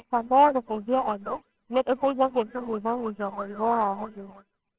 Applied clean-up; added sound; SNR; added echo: neural separator model SepFormer WHAMR!.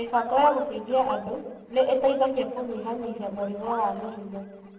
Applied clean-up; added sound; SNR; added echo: neural separator model SepFormer DNS4.